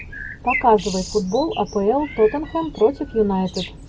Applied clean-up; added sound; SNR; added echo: none; Bird; 14 dB; none.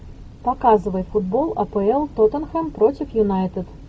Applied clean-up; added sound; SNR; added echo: none; none; none; none.